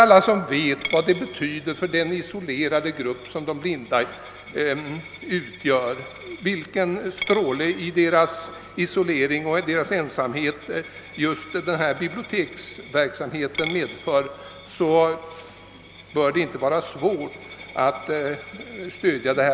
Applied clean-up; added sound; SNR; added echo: none; Coin (dropping); 15 dB; none.